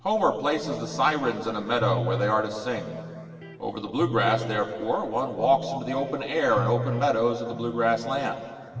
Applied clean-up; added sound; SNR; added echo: none; Electric guitar; 10 dB; reverberation time 2.3 s.